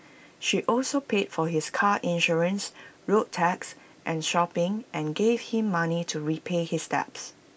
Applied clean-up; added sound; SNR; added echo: none; none; none; none.